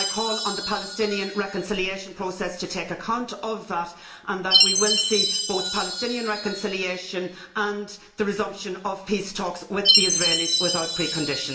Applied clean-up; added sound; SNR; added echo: none; Chime; -1 dB; reverberation time 0.8 s.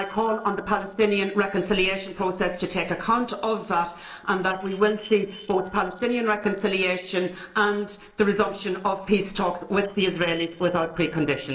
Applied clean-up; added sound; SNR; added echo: neural separator model SepFormer DNS4.